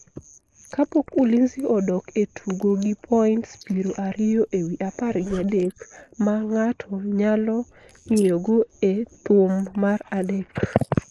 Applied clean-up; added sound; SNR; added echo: neural mask model Resemble Enhance denoiser.